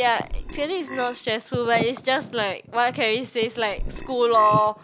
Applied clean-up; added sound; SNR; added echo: none; Burping, eructation; 11 dB; none.